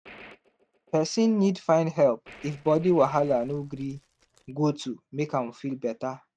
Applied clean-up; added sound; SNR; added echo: neural mask model RNNoise.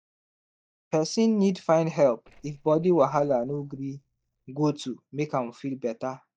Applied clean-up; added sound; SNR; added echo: neural mask model DeepFilterNet 3.